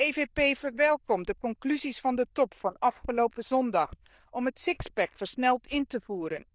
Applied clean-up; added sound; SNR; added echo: neural diffusion model UNIVERSE++.